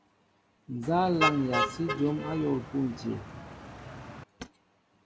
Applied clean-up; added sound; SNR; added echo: none; Motor vehicle (road); 2 dB; none.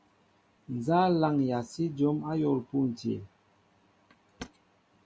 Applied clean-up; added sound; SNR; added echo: none; none; none; none.